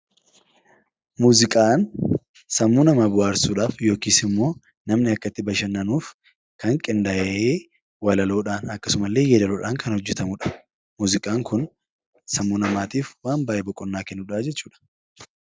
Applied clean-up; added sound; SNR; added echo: none; none; none; none.